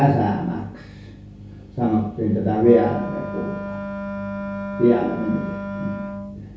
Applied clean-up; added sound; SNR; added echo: none; Wind instrument, woodwind instrument; 10 dB; reverberation time 0.6 s.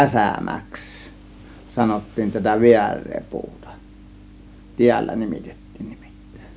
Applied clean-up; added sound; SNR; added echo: none; none; none; none.